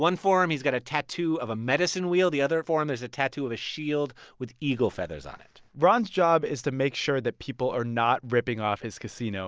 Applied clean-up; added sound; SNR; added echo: none; none; none; none.